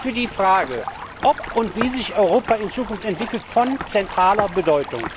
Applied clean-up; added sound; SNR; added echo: none; Walk, footsteps + Stream; 11 dB; none.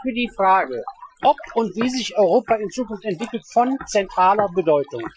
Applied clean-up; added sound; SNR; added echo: classical method Wiener filter.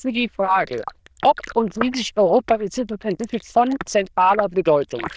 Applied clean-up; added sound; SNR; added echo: neural diffusion model UNIVERSE++.